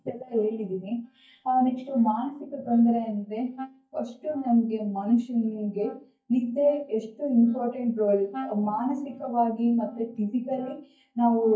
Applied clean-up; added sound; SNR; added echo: neural mask model DeepFilterNet 3.